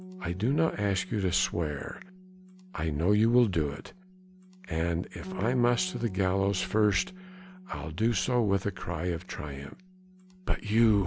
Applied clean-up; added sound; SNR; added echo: none; Bass guitar; 17 dB; none.